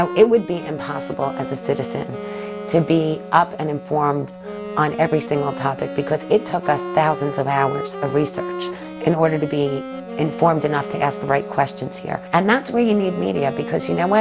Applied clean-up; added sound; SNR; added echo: none; Wind instrument, woodwind instrument + Wind instrument, woodwind instrument; 10 dB; none.